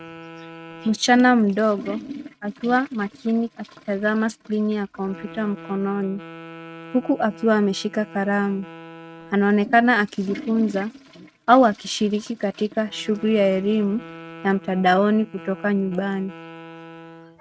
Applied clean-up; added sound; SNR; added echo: neural mask model RNNoise.